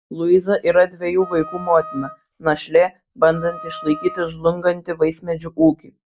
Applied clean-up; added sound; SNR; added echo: none; Wind instrument, woodwind instrument; 17 dB; none.